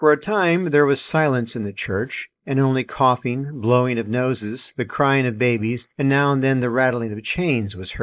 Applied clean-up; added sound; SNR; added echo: neural mask model Resemble Enhance denoiser.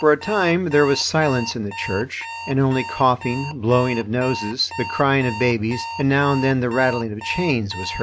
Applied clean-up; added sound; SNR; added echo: none; Alarm; 12 dB; none.